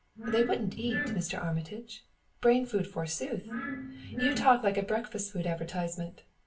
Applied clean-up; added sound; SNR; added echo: none; Glass; 5 dB; reverberation time 0.2 s.